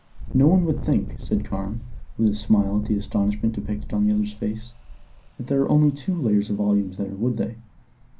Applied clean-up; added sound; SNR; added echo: none; Engine; 11 dB; reverberation time 0.3 s.